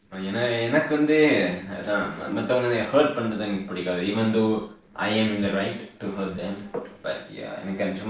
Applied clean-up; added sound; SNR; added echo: neural separator model SepFormer DNS4.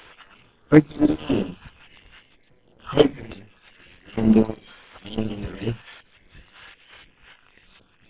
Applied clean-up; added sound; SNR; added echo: neural separator model SepFormer WHAM!.